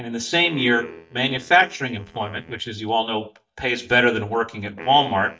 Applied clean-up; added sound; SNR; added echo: neural mask model DeepFilterNet 3.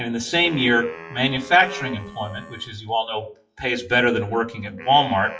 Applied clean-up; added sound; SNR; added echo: classical method WPE with log-MMSE.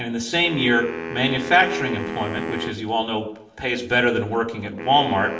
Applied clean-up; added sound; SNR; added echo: none; Wind instrument, woodwind instrument; 10 dB; reverberation time 0.6 s.